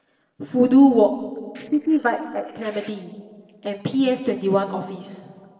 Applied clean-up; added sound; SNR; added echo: neural separator model SepFormer DNS4.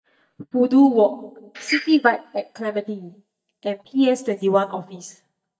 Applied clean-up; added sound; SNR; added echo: neural mask model DeepFilterNet 3.